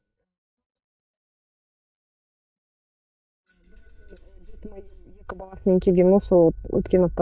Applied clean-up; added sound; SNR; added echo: neural mask model DeepFilterNet 3.